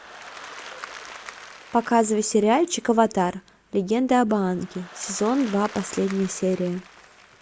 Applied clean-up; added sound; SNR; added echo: none; Applause; 18 dB; none.